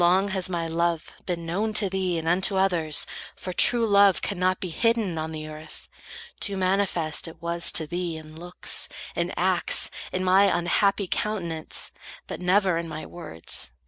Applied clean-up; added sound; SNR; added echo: none; none; none; none.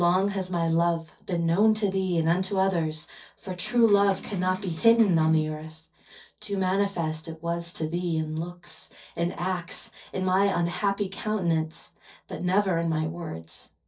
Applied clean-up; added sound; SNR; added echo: neural separator model SepFormer DNS4.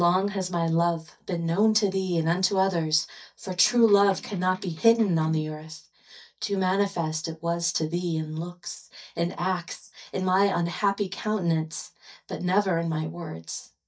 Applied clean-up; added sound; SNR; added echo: neural mask model DeepFilterNet 3.